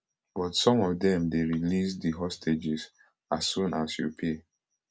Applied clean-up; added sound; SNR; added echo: none; none; none; none.